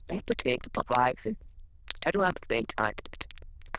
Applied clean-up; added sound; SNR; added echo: neural diffusion model UNIVERSE++.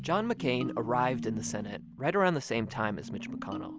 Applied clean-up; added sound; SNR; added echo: none; none; none; none.